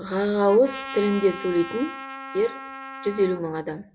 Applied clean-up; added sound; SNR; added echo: none; Trumpet; 13 dB; none.